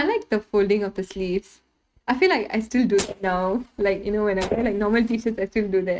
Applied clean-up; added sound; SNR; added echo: neural mask model RNNoise.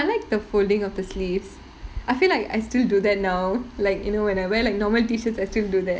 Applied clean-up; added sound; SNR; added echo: none; none; none; none.